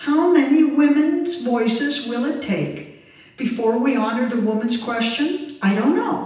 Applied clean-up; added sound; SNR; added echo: none; none; none; reverberation time 0.9 s.